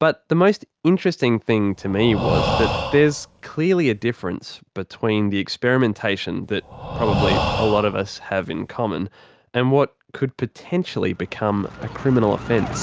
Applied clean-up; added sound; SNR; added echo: none; Breathing; 5 dB; none.